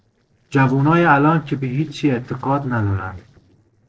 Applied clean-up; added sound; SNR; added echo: neural separator model SepFormer DNS4.